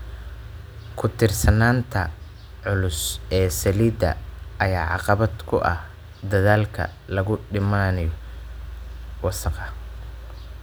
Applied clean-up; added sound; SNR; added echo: none; none; none; none.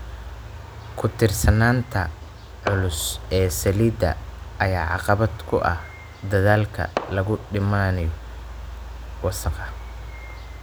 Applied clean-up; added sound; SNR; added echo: none; Fireworks; 16 dB; none.